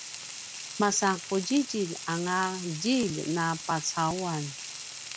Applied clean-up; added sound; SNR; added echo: none; Frying (food); 10 dB; none.